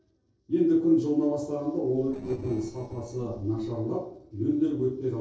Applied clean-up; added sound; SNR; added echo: neural separator model SepFormer DNS4.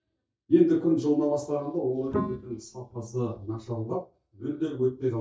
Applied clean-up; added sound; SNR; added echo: neural mask model DeepFilterNet 3.